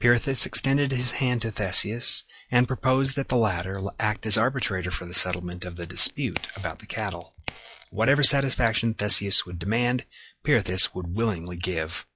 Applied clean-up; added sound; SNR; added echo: classical method log-MMSE.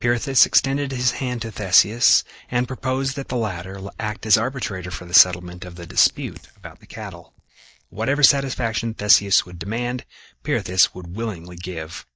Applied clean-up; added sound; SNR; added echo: neural mask model DeepFilterNet 3.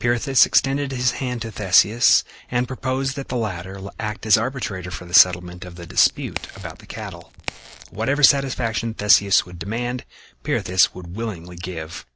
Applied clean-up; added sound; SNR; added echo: none; Crack; 14 dB; none.